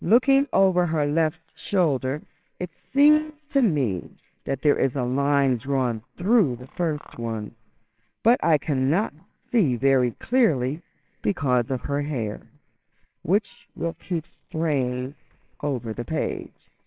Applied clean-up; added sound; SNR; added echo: neural separator model SepFormer WHAMR!.